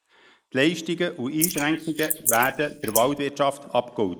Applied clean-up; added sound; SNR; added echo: neural mask model Resemble Enhance denoiser.